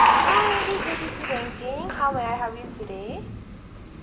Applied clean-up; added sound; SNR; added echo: none; Applause / Crowd; -4 dB; reverberation time 0.8 s.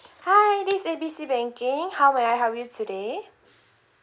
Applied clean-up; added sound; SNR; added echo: none; none; none; none.